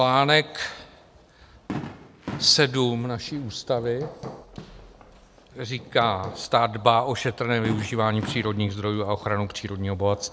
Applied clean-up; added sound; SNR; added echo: none; Fireworks + Hammer; 15 dB; none.